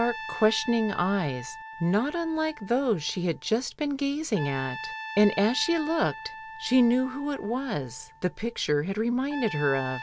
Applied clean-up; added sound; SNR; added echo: none; Trumpet; 13 dB; none.